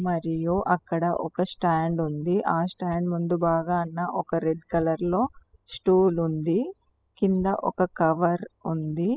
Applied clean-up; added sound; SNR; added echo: classical method spectral subtraction.